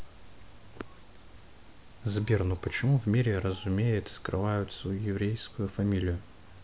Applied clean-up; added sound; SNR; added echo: none; none; none; none.